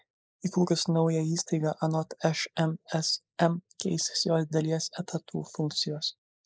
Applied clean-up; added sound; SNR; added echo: neural mask model Resemble Enhance denoiser.